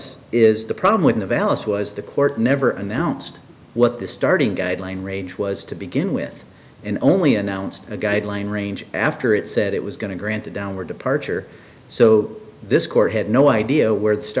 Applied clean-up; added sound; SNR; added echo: none; none; none; none.